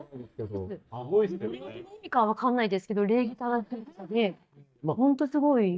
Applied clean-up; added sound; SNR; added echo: neural mask model DeepFilterNet 3.